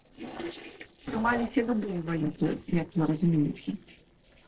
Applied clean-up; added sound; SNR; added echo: neural separator model SepFormer DNS4.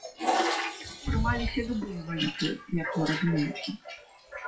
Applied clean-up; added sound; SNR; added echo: classical method WPE with log-MMSE.